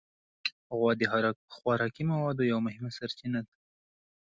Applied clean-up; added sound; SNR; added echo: none; none; none; none.